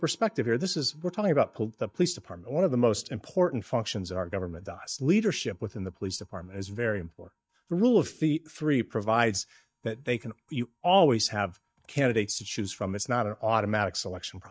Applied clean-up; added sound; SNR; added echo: neural mask model DeepFilterNet 3.